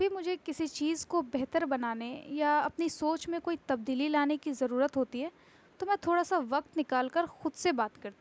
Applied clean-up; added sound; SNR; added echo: none; none; none; none.